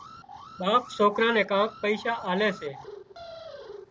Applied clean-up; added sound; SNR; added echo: none; Alarm; 17 dB; none.